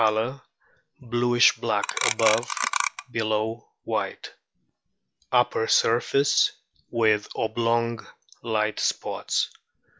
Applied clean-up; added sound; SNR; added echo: classical method log-MMSE.